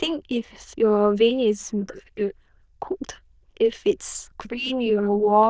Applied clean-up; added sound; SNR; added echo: neural diffusion model UNIVERSE++.